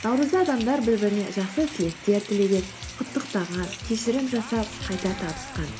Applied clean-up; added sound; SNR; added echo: none; Rain; 14 dB; none.